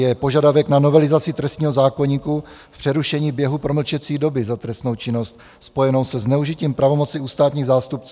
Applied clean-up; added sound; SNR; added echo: none; none; none; none.